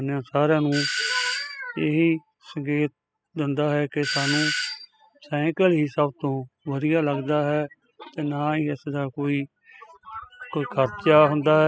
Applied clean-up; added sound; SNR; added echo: classical method spectral subtraction.